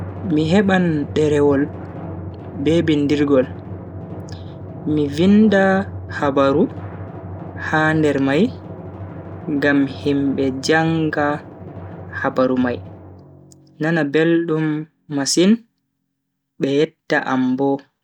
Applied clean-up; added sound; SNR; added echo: none; Drum; 14 dB; none.